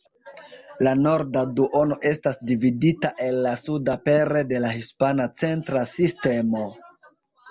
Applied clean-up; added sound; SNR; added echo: none; none; none; none.